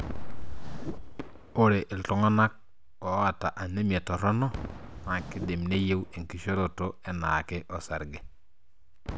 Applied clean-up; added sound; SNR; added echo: none; Whoosh, swoosh, swish / Fireworks; 15 dB; none.